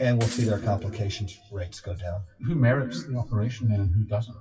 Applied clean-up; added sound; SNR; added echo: classical method WPE with log-MMSE.